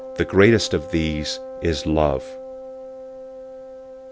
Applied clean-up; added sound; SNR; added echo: none; Wind instrument, woodwind instrument; 12 dB; none.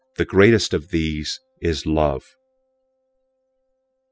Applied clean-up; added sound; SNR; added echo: classical method spectral subtraction.